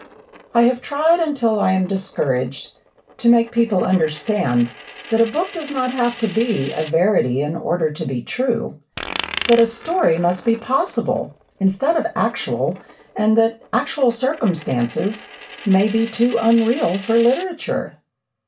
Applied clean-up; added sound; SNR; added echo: none; Coin (dropping); 18 dB; reverberation time 0.2 s.